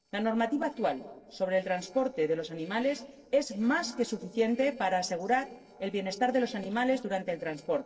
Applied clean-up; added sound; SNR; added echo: neural separator model SepFormer DNS4.